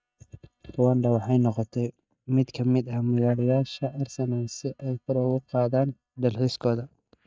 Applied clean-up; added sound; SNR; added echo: neural mask model DeepFilterNet 3.